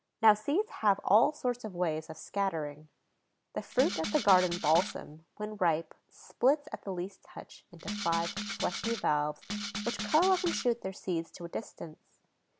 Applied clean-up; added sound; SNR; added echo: none; Rattle (instrument); 7 dB; none.